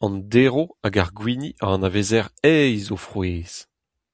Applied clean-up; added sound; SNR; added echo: none; none; none; none.